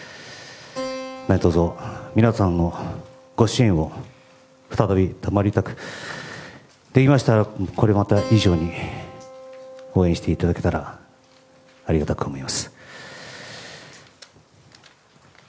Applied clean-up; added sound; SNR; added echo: none; Keyboard (musical); 18 dB; none.